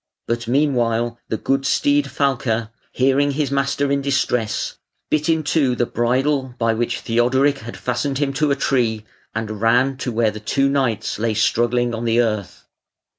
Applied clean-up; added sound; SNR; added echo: none; none; none; none.